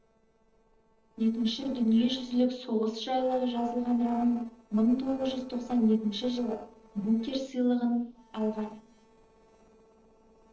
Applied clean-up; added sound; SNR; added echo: neural separator model SepFormer DNS4.